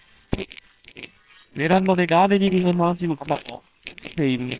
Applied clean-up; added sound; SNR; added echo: neural separator model SepFormer WHAMR!.